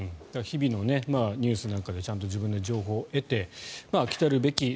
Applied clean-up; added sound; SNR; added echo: none; none; none; none.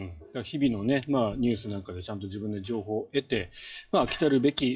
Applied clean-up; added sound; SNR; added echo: classical method WPE with log-MMSE.